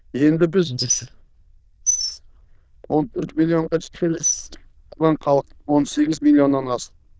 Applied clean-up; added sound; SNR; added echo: neural diffusion model UNIVERSE++.